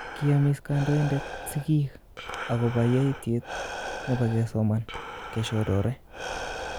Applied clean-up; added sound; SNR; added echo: none; Breathing; 10 dB; none.